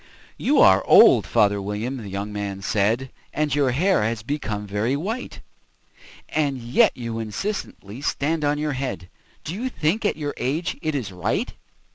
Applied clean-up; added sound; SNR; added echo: none; none; none; none.